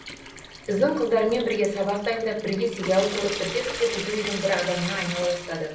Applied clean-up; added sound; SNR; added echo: none; Trickle, dribble / Sink (filling or washing) / Water tap, faucet; 10 dB; reverberation time 0.6 s.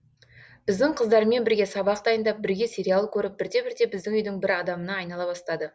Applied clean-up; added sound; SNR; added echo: none; none; none; none.